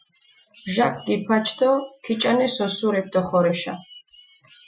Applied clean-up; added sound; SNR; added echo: classical method Wiener filter.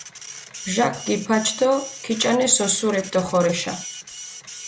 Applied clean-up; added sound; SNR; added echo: none; Printer; 14 dB; none.